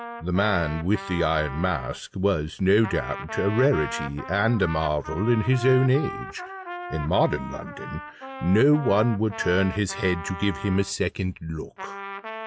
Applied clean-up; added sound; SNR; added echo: none; Trumpet; 12 dB; none.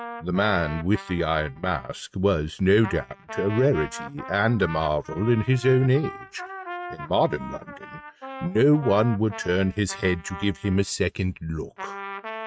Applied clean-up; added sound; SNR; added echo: neural mask model RNNoise.